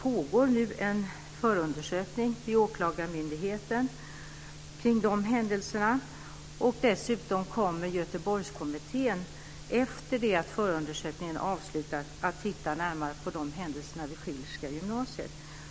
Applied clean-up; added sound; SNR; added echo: none; none; none; none.